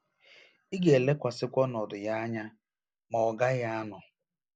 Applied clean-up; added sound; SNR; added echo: none; none; none; none.